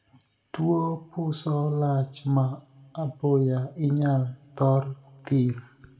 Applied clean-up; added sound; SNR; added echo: none; none; none; reverberation time 1.2 s.